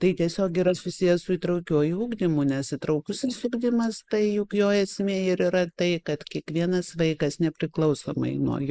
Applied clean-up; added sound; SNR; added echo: neural mask model Resemble Enhance denoiser.